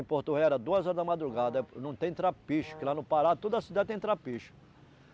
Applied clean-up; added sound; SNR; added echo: none; Brass instrument; 19 dB; none.